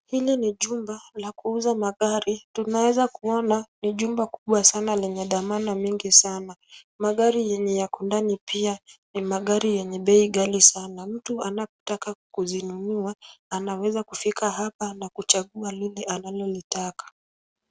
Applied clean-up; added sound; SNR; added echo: none; none; none; none.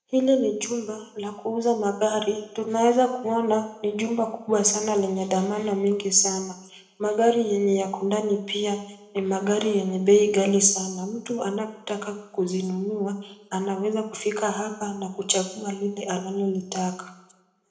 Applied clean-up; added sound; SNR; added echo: none; none; none; reverberation time 0.9 s.